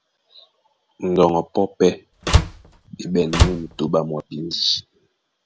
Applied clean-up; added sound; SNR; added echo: none; Slam; -1 dB; none.